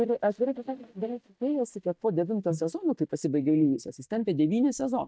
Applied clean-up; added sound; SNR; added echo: neural mask model DeepFilterNet 3.